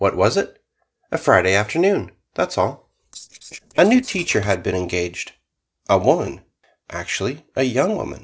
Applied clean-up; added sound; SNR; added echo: neural separator model SepFormer DNS4.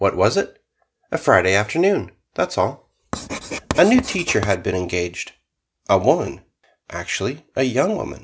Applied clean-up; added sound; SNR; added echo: none; Writing; 10 dB; none.